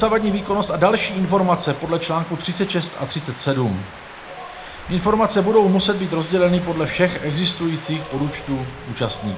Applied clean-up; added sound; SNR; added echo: none; Wind; 15 dB; reverberation time 0.2 s.